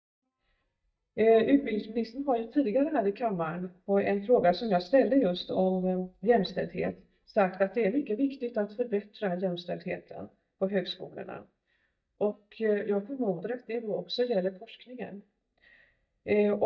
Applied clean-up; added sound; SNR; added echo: neural mask model DeepFilterNet 3.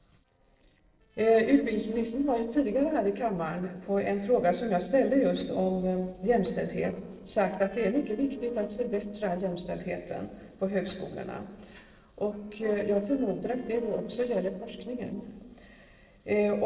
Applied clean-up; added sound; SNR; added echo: neural separator model SepFormer DNS4.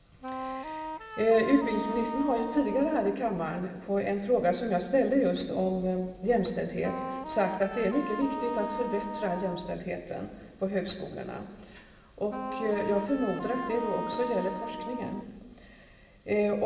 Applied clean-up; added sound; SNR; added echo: none; Wind instrument, woodwind instrument; 8 dB; reverberation time 2.0 s.